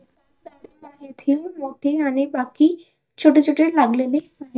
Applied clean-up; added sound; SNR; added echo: neural mask model DeepFilterNet 3.